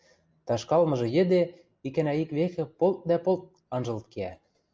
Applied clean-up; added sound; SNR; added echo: none; none; none; none.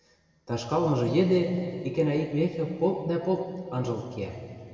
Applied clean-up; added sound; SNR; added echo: none; none; none; reverberation time 2.6 s.